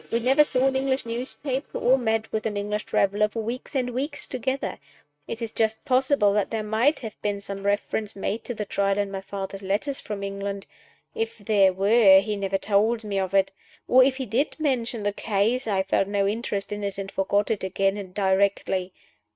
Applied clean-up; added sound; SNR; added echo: neural mask model RNNoise.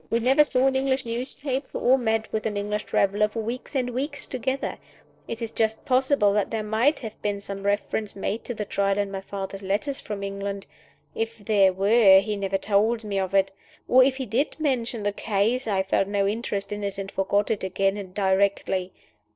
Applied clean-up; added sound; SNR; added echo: neural separator model SepFormer DNS4.